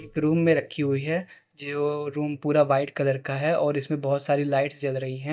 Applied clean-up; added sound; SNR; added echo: neural mask model DeepFilterNet 3.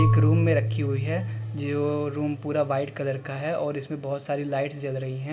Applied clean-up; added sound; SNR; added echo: none; Marimba, xylophone / Wood; 0 dB; reverberation time 1.6 s.